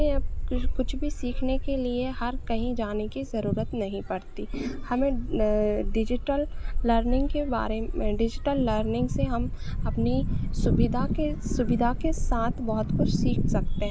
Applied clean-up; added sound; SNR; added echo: none; Bark; 1 dB; none.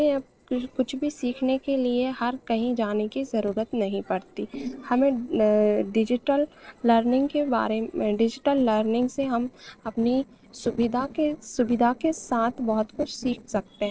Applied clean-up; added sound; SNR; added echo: neural separator model SepFormer DNS4.